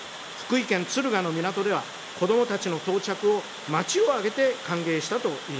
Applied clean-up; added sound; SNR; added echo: none; Water; 12 dB; none.